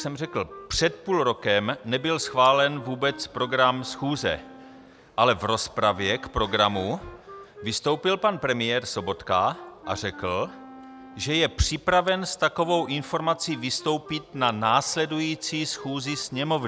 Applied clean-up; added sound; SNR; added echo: none; Wind instrument, woodwind instrument; 20 dB; none.